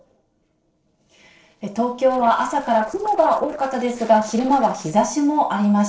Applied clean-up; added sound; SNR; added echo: neural separator model SepFormer DNS4.